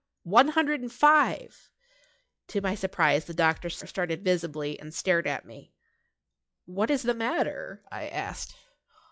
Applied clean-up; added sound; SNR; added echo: classical method log-MMSE.